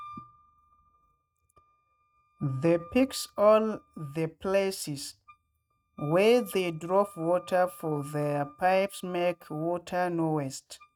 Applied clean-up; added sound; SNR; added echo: neural mask model RNNoise.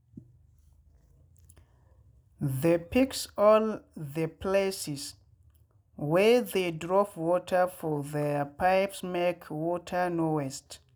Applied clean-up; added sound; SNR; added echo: none; none; none; none.